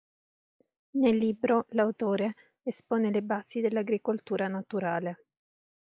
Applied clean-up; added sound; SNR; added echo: none; none; none; none.